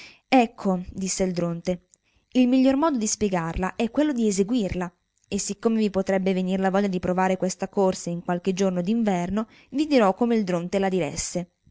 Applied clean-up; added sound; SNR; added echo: none; none; none; none.